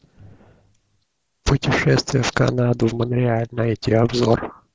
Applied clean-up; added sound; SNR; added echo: none; none; none; none.